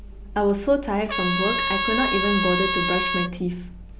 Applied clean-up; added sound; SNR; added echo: none; Trumpet; 0 dB; none.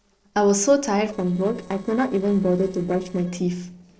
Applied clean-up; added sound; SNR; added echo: neural separator model SepFormer DNS4.